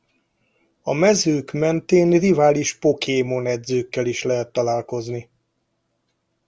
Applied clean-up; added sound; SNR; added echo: none; none; none; none.